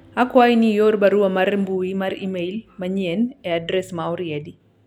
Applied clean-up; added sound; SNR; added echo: none; none; none; none.